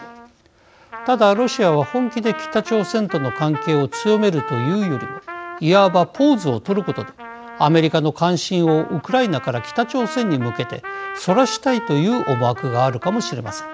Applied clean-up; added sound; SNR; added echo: none; Trumpet; 13 dB; none.